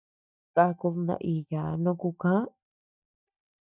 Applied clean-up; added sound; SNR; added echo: neural mask model DeepFilterNet 3.